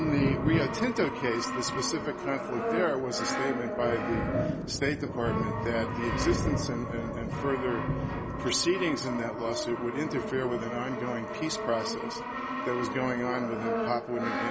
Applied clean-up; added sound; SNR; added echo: none; Thunder + Brass instrument; 1 dB; none.